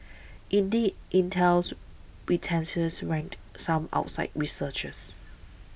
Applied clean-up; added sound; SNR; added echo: none; none; none; none.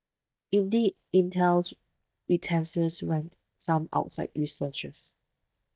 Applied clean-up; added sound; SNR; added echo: neural mask model DeepFilterNet 3.